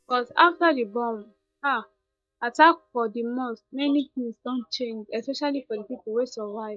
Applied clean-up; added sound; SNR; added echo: neural mask model DeepFilterNet 3.